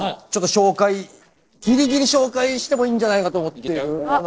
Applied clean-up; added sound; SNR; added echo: neural separator model SepFormer DNS4.